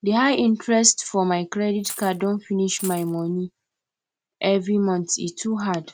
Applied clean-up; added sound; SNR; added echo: none; Coin (dropping); 16 dB; none.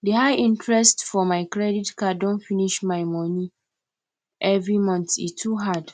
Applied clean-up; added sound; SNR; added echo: none; none; none; none.